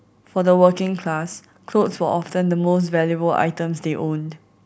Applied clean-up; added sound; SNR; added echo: none; none; none; none.